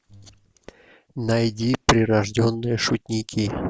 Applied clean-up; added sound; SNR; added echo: none; none; none; none.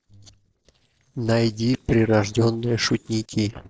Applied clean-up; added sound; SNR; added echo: neural separator model SepFormer DNS4.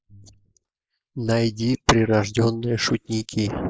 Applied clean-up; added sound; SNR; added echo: neural mask model Resemble Enhance denoiser.